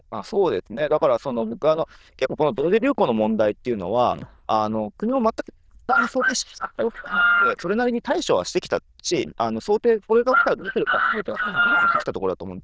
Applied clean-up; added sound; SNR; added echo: neural diffusion model UNIVERSE++.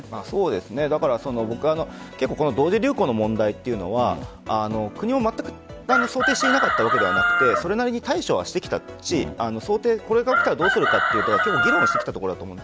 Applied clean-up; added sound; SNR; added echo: none; Chicken, rooster; -2 dB; none.